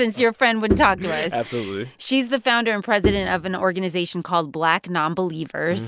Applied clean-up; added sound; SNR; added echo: none; Bowed string instrument; 8 dB; none.